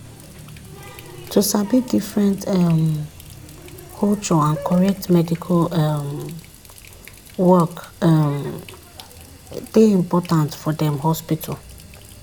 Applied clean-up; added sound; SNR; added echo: none; Water tap, faucet; 19 dB; none.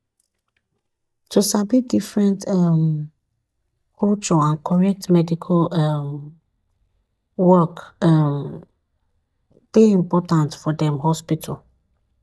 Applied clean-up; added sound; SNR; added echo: neural mask model DeepFilterNet 3.